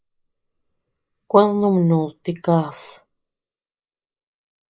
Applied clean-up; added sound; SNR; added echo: neural mask model Resemble Enhance denoiser.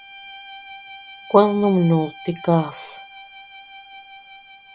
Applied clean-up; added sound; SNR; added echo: none; Bowed string instrument; 18 dB; none.